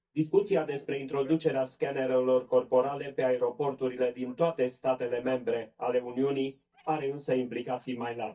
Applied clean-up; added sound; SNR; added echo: neural mask model DeepFilterNet 3.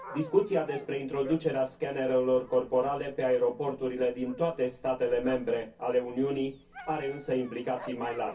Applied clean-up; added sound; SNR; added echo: none; Dog; 19 dB; reverberation time 0.3 s.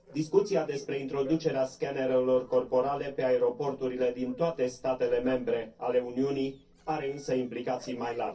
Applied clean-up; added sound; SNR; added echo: neural separator model SepFormer DNS4.